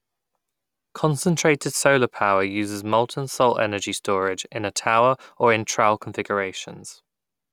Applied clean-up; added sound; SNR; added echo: none; none; none; none.